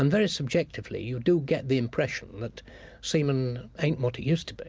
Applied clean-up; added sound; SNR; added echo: none; none; none; none.